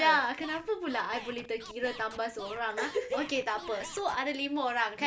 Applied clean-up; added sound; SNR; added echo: none; Scratching (performance technique); 16 dB; none.